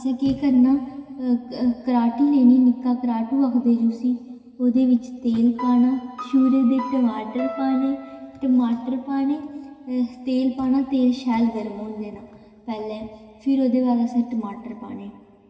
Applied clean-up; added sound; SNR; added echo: none; Piano; 14 dB; reverberation time 2.3 s.